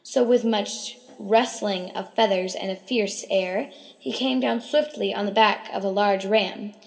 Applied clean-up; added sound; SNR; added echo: none; none; none; reverberation time 1.5 s.